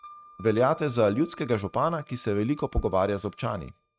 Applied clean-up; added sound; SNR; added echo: neural mask model RNNoise.